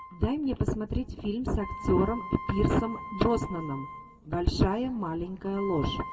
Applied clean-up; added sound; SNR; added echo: none; Wind instrument, woodwind instrument; 14 dB; reverberation time 1.9 s.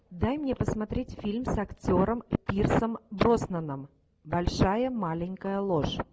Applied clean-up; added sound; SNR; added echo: none; none; none; none.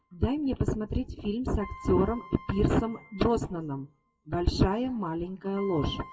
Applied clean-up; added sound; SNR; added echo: classical method WPE with log-MMSE.